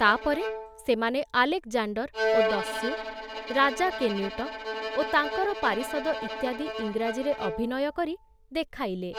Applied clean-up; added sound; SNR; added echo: none; Bowed string instrument; 5 dB; none.